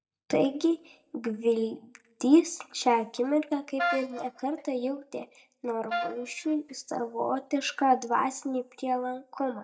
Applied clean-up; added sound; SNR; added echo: neural mask model DeepFilterNet 3.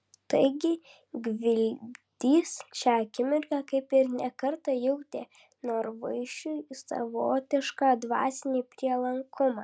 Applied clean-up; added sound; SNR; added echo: none; none; none; none.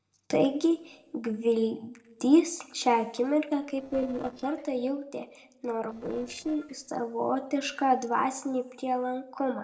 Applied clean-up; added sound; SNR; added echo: neural separator model SepFormer DNS4.